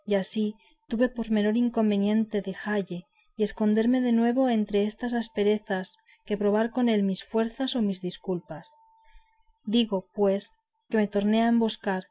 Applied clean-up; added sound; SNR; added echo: none; none; none; none.